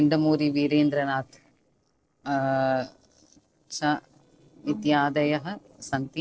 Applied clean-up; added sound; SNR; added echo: neural separator model SepFormer DNS4.